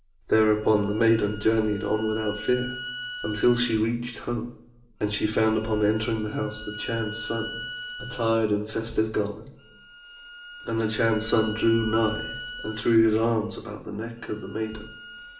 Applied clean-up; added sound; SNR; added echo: none; Bowed string instrument; 14 dB; reverberation time 0.6 s.